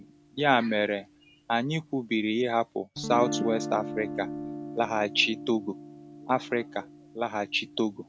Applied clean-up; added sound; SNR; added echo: none; Guitar; 10 dB; none.